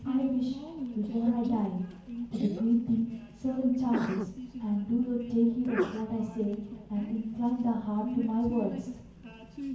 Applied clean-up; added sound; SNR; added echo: none; Sneeze; 8 dB; reverberation time 0.9 s.